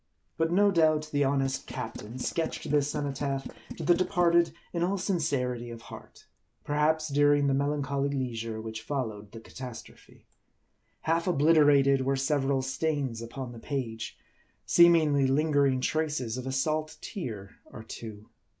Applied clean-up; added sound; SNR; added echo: neural mask model Resemble Enhance denoiser.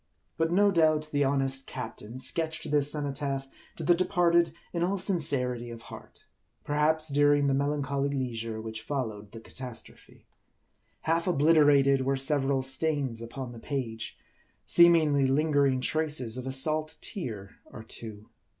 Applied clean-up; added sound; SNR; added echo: none; none; none; none.